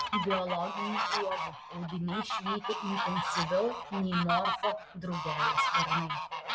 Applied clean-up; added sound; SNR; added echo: none; Fowl; -1 dB; none.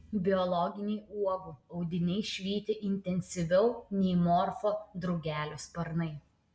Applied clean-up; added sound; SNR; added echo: none; none; none; none.